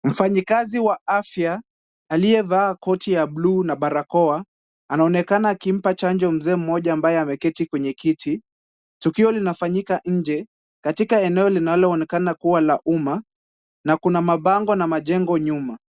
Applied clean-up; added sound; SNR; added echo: none; none; none; none.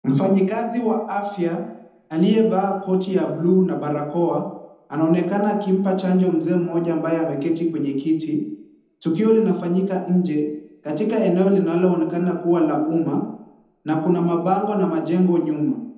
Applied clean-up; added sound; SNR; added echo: none; none; none; reverberation time 0.8 s.